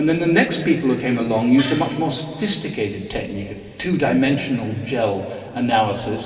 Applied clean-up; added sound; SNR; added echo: none; Gong; 11 dB; reverberation time 2.5 s.